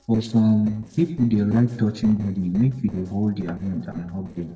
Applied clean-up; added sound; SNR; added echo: neural separator model SepFormer DNS4.